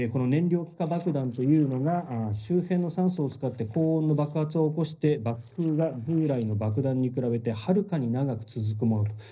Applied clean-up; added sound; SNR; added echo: neural separator model SepFormer DNS4.